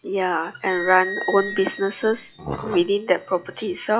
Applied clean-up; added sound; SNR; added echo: classical method log-MMSE.